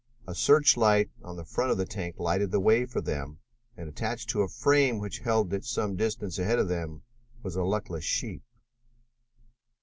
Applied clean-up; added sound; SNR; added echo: none; none; none; none.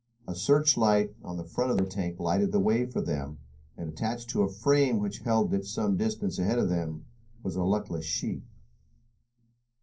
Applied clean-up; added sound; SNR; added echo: neural separator model SepFormer DNS4.